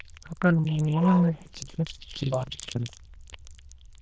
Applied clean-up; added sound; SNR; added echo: neural diffusion model UNIVERSE++.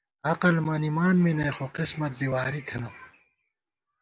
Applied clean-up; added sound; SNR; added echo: none; none; none; none.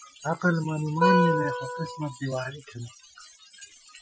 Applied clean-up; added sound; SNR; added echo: classical method Wiener filter.